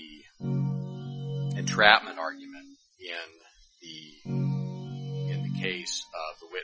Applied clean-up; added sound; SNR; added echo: classical method Wiener filter.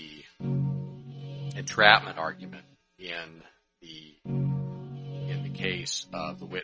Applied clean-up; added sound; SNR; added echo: neural mask model RNNoise.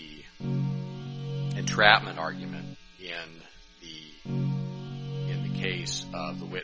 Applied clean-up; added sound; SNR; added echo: none; Guitar; 1 dB; none.